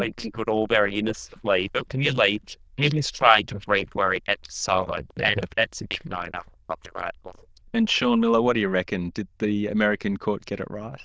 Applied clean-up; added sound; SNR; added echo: neural diffusion model UNIVERSE++.